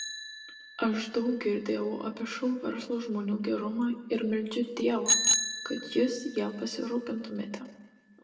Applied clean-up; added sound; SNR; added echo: none; Bicycle bell; 4 dB; reverberation time 0.9 s.